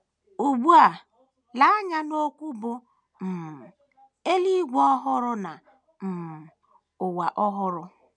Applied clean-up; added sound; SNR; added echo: none; none; none; none.